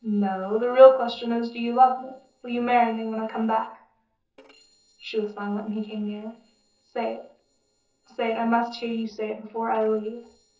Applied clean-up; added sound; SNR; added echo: neural separator model SepFormer DNS4.